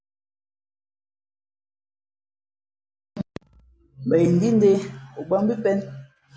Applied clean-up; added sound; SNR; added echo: none; none; none; none.